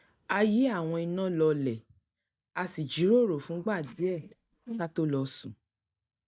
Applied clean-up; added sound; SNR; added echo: neural mask model DeepFilterNet 3.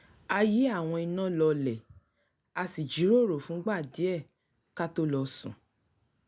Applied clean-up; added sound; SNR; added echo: none; none; none; none.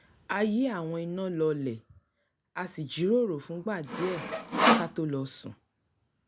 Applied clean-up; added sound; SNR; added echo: none; Sawing; -4 dB; none.